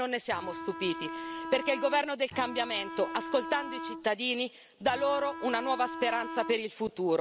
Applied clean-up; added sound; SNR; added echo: none; Bowed string instrument; 8 dB; none.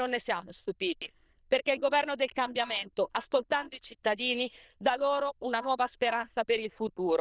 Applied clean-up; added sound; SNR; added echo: neural diffusion model UNIVERSE++.